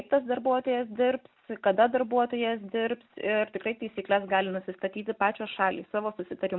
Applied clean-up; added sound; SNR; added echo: none; none; none; none.